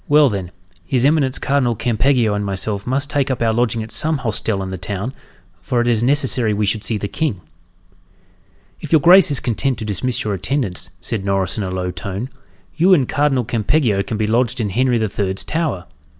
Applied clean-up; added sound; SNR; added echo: none; none; none; none.